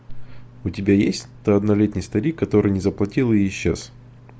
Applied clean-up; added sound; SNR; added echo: none; none; none; none.